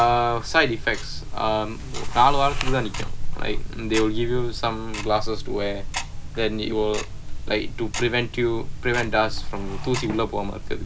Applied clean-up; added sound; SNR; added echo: none; Tick-tock; 2 dB; none.